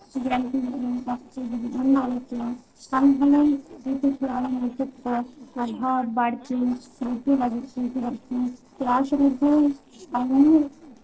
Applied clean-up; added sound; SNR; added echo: neural separator model SepFormer DNS4.